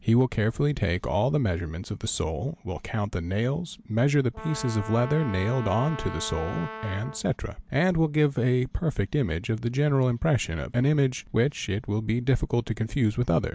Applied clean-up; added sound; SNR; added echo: none; Brass instrument; 13 dB; none.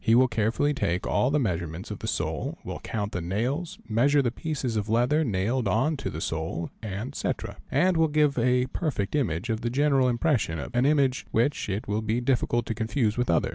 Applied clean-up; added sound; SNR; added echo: none; none; none; none.